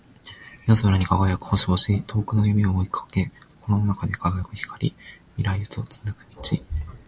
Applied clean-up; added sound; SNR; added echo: none; none; none; none.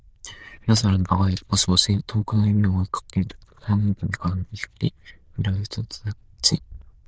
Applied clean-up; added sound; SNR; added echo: neural diffusion model UNIVERSE++.